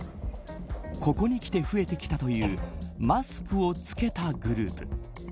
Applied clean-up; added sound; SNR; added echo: none; Thump, thud; 15 dB; none.